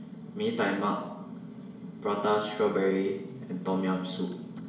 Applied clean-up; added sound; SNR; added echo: none; none; none; reverberation time 0.8 s.